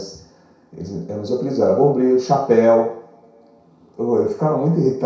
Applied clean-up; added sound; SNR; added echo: none; none; none; reverberation time 0.6 s.